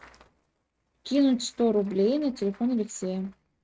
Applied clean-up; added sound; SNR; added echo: neural mask model RNNoise.